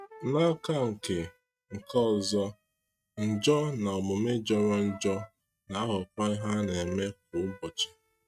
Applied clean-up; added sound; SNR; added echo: neural mask model RNNoise.